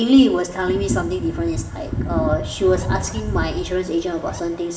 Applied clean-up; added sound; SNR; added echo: none; Zipper (clothing); 14 dB; reverberation time 0.9 s.